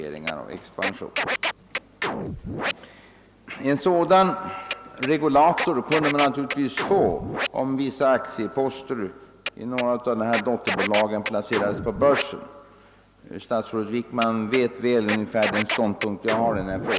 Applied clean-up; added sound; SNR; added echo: none; Scratching (performance technique); 7 dB; none.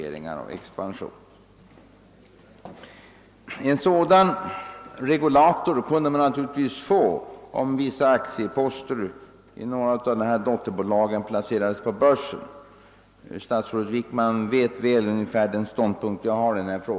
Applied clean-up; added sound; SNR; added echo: none; none; none; none.